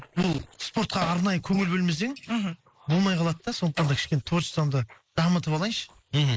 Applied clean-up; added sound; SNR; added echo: neural mask model Resemble Enhance denoiser.